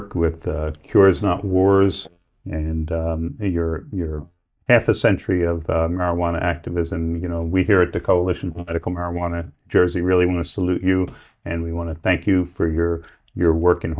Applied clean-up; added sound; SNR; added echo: neural mask model DeepFilterNet 3.